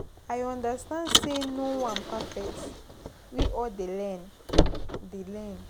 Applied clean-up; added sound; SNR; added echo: none; Car; -4 dB; none.